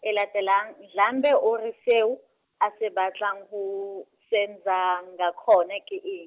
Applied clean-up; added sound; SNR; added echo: none; none; none; none.